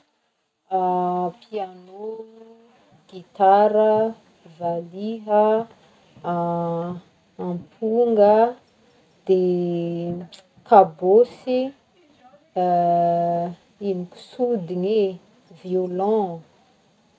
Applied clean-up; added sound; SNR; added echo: none; none; none; none.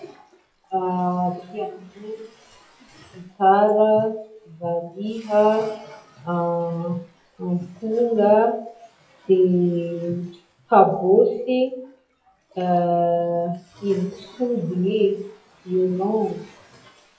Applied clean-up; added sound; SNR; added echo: classical method WPE with log-MMSE.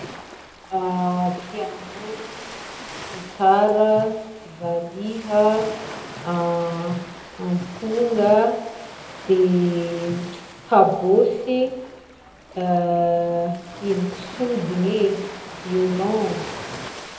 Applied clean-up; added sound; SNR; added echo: none; Ocean; 15 dB; reverberation time 0.8 s.